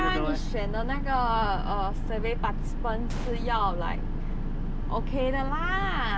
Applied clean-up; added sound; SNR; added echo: none; Mechanical fan + Gunshot, gunfire; 19 dB; none.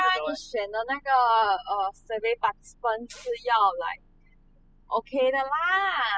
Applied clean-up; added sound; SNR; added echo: classical method spectral subtraction.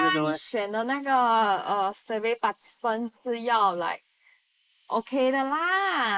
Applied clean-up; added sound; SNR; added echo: neural mask model Resemble Enhance denoiser.